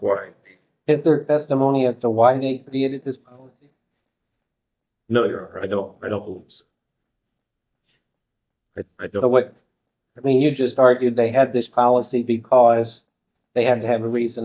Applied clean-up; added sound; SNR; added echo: neural mask model DeepFilterNet 3.